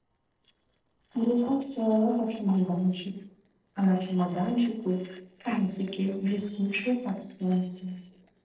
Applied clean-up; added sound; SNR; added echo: neural separator model SepFormer DNS4.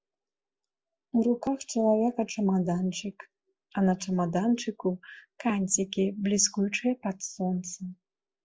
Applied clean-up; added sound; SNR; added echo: none; none; none; none.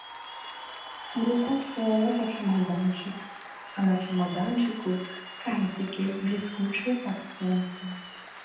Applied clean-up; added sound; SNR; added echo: none; Applause / Cheering; 13 dB; reverberation time 0.9 s.